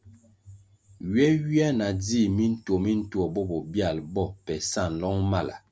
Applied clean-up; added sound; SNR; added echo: none; none; none; none.